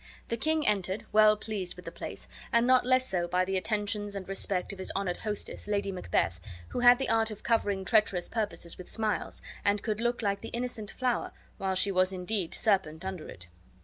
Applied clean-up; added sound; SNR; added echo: none; none; none; none.